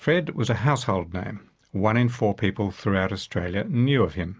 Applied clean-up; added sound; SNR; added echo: none; none; none; none.